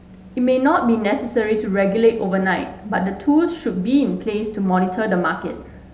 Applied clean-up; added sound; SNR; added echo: none; none; none; none.